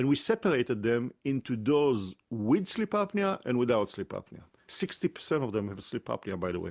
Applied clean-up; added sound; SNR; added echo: none; none; none; none.